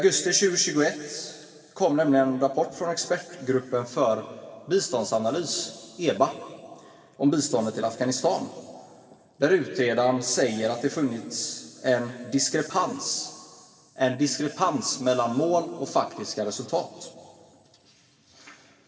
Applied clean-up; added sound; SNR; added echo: none; none; none; reverberation time 2.2 s.